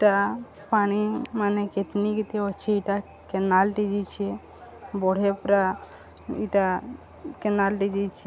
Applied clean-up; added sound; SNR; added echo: none; none; none; none.